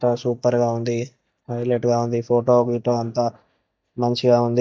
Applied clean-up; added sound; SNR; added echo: neural mask model DeepFilterNet 3.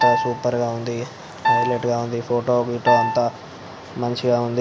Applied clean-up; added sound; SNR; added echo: none; Piano; 2 dB; none.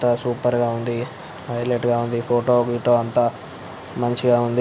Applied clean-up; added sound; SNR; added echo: none; none; none; none.